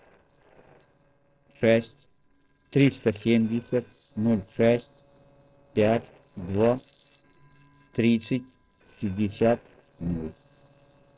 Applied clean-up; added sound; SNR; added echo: neural separator model SepFormer DNS4.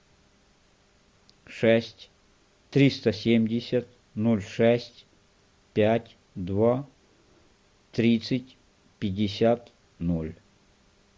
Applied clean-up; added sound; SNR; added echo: none; none; none; none.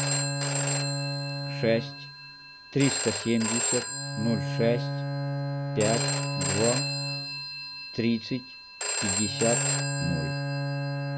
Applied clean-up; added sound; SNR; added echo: none; Telephone + Bowed string instrument; -2 dB; none.